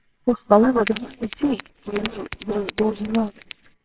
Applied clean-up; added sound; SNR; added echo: neural separator model SepFormer WHAMR!.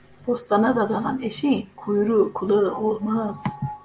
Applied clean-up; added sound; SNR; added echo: none; none; none; none.